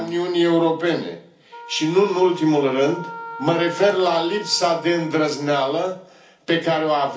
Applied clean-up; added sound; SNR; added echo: none; Wind instrument, woodwind instrument; 17 dB; reverberation time 0.4 s.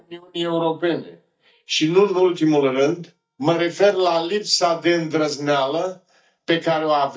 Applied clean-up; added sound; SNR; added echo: neural mask model DeepFilterNet 3.